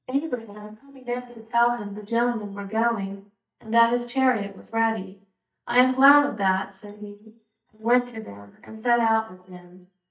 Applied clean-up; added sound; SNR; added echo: neural mask model DeepFilterNet 3.